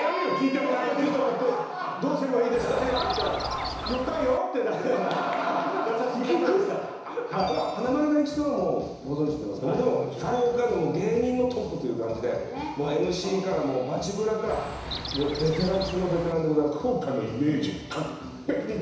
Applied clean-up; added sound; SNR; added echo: none; Chirp, tweet; 9 dB; reverberation time 1.0 s.